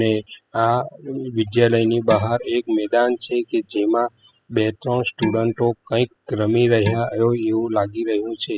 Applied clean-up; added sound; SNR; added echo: classical method spectral subtraction.